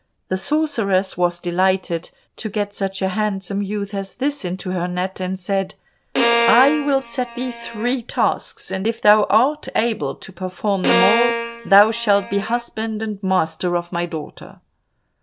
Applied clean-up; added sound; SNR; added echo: none; Bowed string instrument; 2 dB; none.